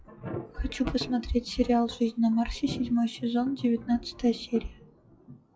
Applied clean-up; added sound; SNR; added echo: classical method WPE with log-MMSE.